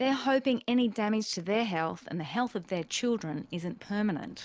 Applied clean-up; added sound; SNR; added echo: none; none; none; none.